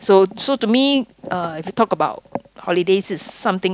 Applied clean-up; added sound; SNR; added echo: none; none; none; none.